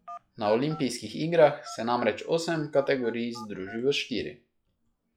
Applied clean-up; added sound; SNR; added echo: classical method log-MMSE.